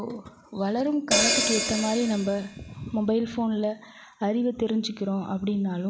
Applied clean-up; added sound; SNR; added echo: none; Hi-hat; 0 dB; none.